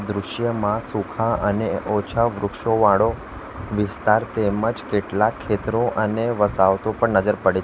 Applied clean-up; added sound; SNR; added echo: none; none; none; none.